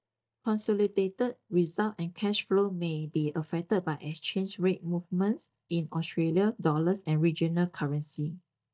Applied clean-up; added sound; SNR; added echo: neural mask model DeepFilterNet 3.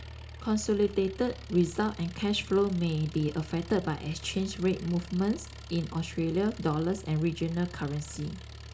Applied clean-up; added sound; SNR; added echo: none; Engine; 15 dB; reverberation time 0.4 s.